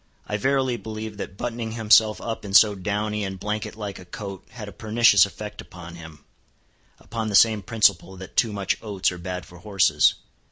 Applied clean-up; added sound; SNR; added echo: none; none; none; none.